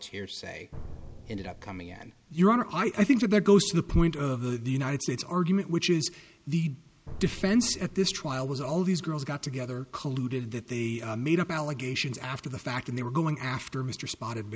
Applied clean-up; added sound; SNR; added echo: none; Drum; 17 dB; none.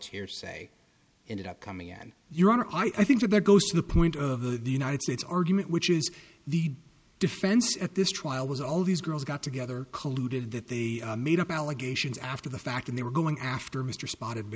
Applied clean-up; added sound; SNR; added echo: none; none; none; none.